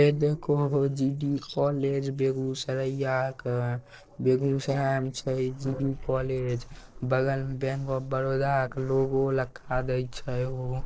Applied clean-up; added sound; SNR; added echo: neural separator model SepFormer DNS4.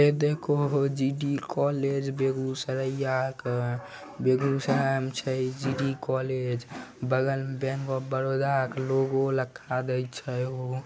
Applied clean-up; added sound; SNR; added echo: none; none; none; none.